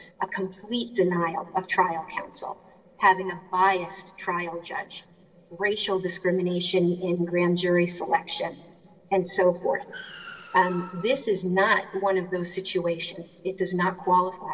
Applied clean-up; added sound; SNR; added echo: neural separator model SepFormer DNS4.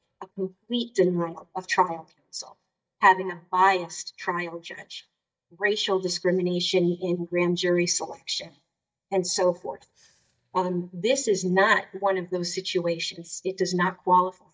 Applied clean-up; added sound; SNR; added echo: neural mask model DeepFilterNet 3.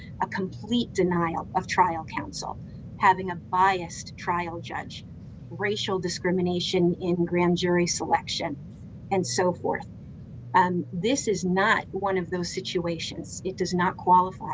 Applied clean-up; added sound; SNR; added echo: none; none; none; none.